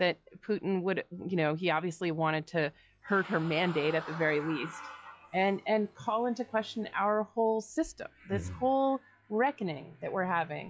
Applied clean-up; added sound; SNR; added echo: classical method log-MMSE.